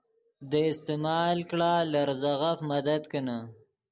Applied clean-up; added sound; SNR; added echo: none; none; none; none.